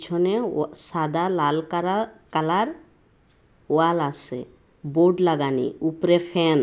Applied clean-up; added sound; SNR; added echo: none; none; none; none.